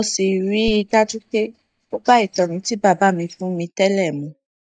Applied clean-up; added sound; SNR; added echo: neural mask model DeepFilterNet 3.